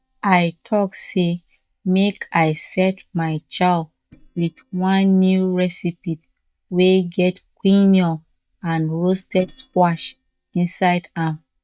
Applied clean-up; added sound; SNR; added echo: neural mask model DeepFilterNet 3.